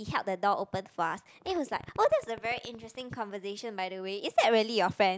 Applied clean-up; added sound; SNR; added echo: neural mask model Resemble Enhance denoiser.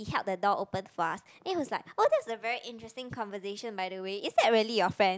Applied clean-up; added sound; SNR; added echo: none; none; none; none.